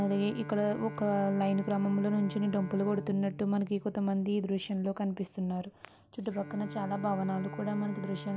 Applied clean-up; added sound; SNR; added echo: none; Bowed string instrument; 13 dB; none.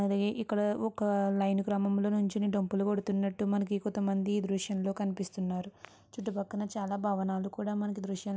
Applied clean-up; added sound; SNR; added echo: none; none; none; none.